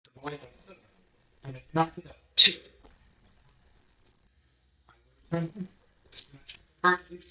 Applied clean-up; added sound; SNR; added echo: neural mask model DeepFilterNet 3.